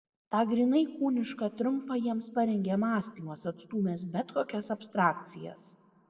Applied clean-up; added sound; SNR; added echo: none; none; none; reverberation time 0.9 s.